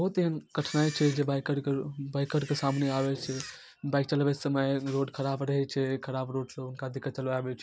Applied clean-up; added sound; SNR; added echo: none; Camera; 16 dB; none.